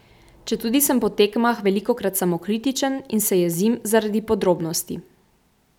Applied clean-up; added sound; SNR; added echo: none; none; none; none.